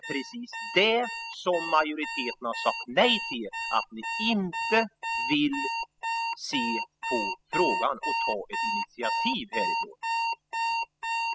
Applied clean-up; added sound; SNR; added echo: classical method spectral subtraction.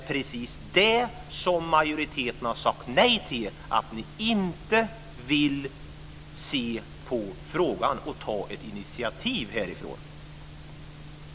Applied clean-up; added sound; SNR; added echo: none; none; none; none.